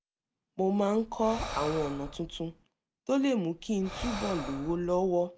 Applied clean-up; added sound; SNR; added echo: none; Breathing; 10 dB; none.